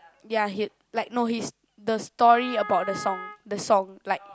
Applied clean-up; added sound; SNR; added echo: none; Wind instrument, woodwind instrument; 13 dB; none.